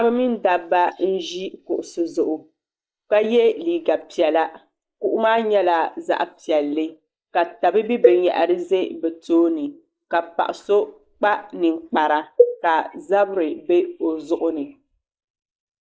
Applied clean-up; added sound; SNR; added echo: neural mask model Resemble Enhance denoiser.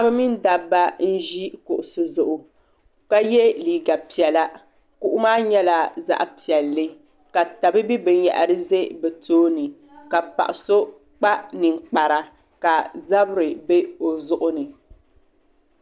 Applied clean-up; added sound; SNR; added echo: none; none; none; none.